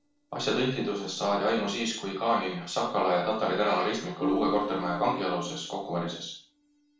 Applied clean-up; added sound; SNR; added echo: neural separator model SepFormer DNS4.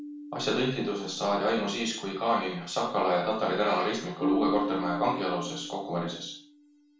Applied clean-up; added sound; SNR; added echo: none; Marimba, xylophone; 8 dB; reverberation time 0.4 s.